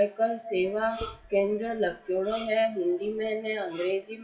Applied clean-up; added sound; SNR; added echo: classical method WPE with log-MMSE.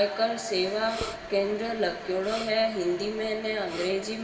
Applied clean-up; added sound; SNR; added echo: none; Respiratory sounds; 16 dB; reverberation time 2.2 s.